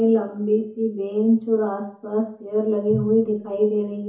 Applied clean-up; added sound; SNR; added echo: none; none; none; reverberation time 0.7 s.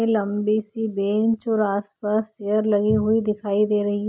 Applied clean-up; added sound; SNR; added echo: none; none; none; none.